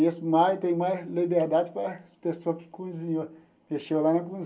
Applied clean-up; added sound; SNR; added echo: none; none; none; reverberation time 0.2 s.